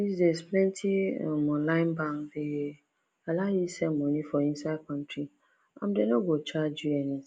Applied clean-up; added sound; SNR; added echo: none; none; none; none.